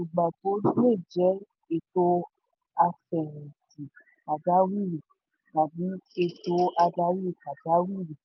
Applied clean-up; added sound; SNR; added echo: none; none; none; none.